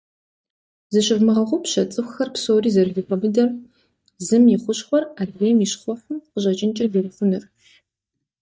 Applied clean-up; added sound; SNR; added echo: neural mask model DeepFilterNet 3.